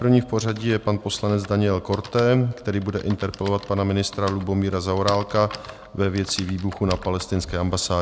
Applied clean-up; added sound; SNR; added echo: none; Typing; 19 dB; none.